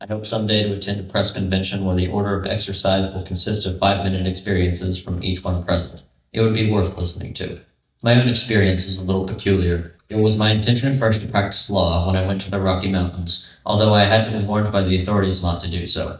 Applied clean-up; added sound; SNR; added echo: neural mask model DeepFilterNet 3.